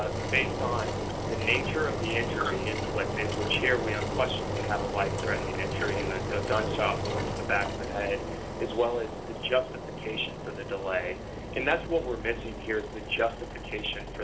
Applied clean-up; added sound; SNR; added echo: none; Engine; 2 dB; reverberation time 0.2 s.